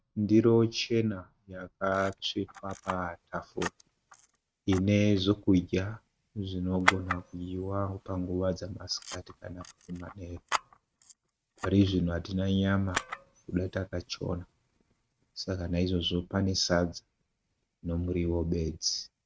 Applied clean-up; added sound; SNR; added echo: neural mask model RNNoise.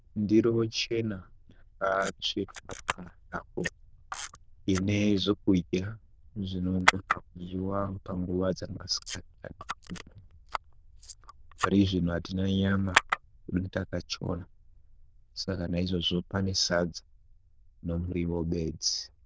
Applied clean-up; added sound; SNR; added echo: neural diffusion model UNIVERSE++.